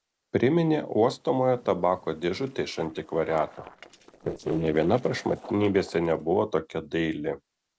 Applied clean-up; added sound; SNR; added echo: neural separator model SepFormer DNS4.